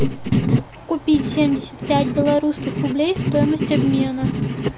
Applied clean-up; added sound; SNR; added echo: none; Writing; 2 dB; none.